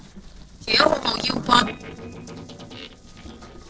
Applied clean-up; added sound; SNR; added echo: neural separator model SepFormer DNS4.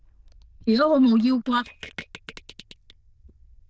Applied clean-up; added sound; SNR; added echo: neural diffusion model UNIVERSE++.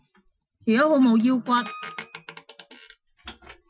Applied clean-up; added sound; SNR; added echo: classical method Wiener filter.